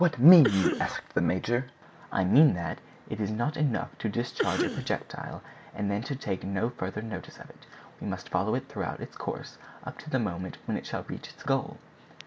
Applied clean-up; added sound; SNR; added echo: none; Cough; 6 dB; none.